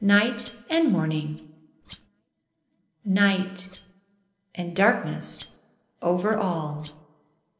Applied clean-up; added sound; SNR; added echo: neural separator model SepFormer DNS4.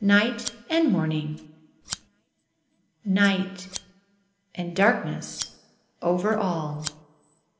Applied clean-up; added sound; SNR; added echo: none; Scissors; 17 dB; reverberation time 0.8 s.